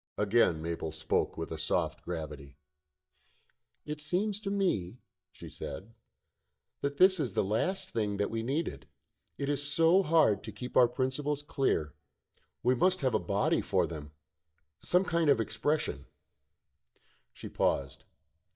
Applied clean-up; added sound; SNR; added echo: neural mask model DeepFilterNet 3.